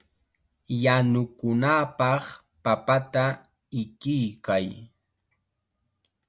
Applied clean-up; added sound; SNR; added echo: none; none; none; none.